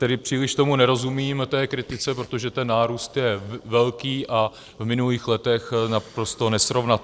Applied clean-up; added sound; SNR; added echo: neural separator model SepFormer DNS4.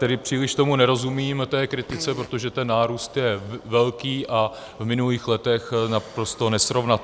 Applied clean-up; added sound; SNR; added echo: none; Fart; 17 dB; none.